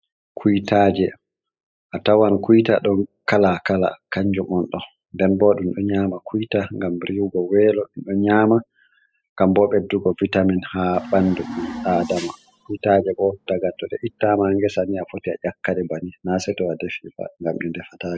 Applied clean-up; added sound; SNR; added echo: classical method spectral subtraction.